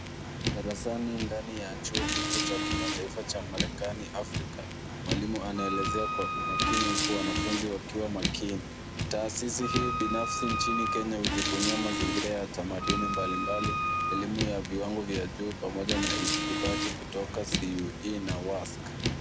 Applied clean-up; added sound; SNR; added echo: none; Car + Wind instrument, woodwind instrument; -3 dB; none.